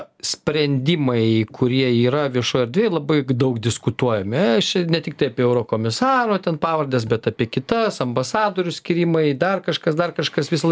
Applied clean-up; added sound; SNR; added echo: none; none; none; none.